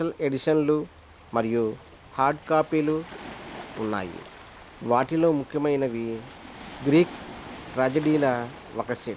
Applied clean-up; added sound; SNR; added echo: none; Waves, surf; 17 dB; none.